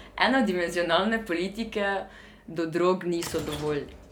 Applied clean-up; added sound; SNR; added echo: none; Sliding door / Train; 18 dB; none.